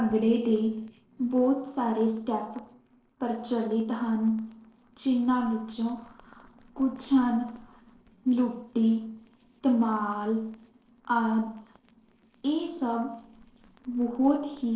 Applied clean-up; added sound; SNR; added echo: neural separator model SepFormer DNS4.